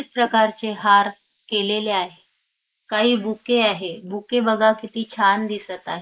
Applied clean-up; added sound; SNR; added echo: neural mask model Resemble Enhance denoiser.